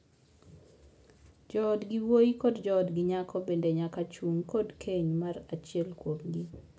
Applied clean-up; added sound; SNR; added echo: none; none; none; none.